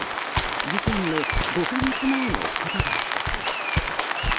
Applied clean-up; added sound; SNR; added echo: none; Rain + Walk, footsteps; -5 dB; none.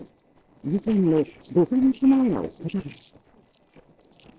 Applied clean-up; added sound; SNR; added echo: neural separator model SepFormer DNS4.